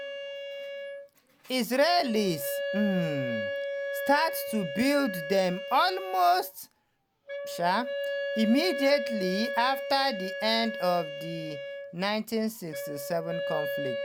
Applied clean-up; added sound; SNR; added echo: none; Wind instrument, woodwind instrument; 6 dB; none.